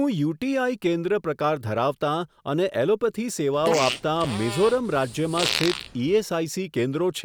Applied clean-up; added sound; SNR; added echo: none; Fart; 7 dB; none.